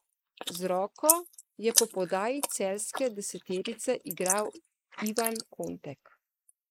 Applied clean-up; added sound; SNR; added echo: neural mask model Resemble Enhance denoiser.